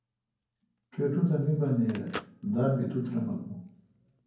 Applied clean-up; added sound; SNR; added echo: none; Telephone; 18 dB; reverberation time 0.9 s.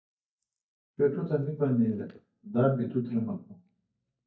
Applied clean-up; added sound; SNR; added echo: neural mask model DeepFilterNet 3.